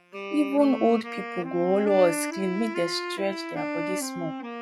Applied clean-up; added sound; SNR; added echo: classical method log-MMSE.